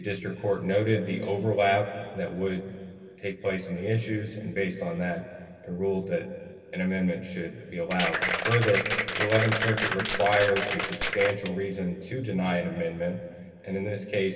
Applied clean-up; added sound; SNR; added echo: none; Applause; -2 dB; reverberation time 2.9 s.